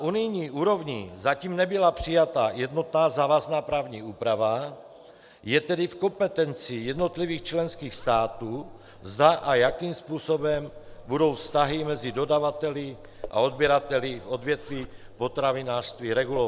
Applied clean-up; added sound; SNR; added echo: none; Zipper (clothing); 17 dB; none.